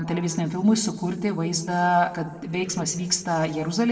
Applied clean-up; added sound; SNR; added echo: neural separator model SepFormer DNS4.